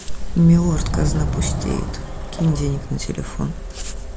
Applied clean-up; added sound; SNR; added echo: none; Subway, metro, underground; 6 dB; none.